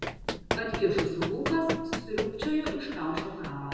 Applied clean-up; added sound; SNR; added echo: none; Run; 4 dB; reverberation time 1.0 s.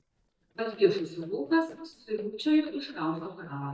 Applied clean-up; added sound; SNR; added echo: neural mask model DeepFilterNet 3.